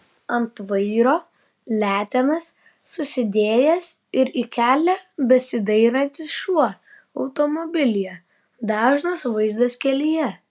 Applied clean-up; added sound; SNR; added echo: none; none; none; none.